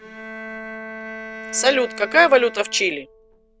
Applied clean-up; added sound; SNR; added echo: none; Bowed string instrument; 14 dB; none.